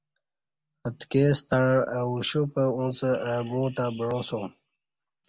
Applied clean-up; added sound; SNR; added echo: none; none; none; none.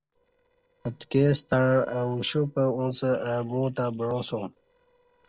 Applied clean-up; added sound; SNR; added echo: neural separator model SepFormer DNS4.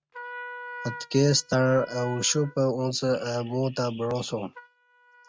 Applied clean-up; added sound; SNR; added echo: neural mask model RNNoise.